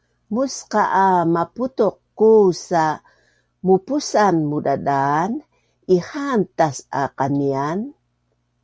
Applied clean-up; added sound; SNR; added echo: none; none; none; none.